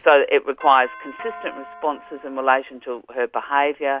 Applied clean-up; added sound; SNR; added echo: none; Doorbell; 17 dB; none.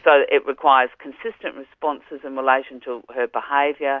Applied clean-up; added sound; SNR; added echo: none; none; none; none.